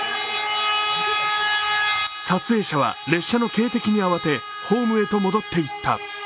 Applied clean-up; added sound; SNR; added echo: none; none; none; none.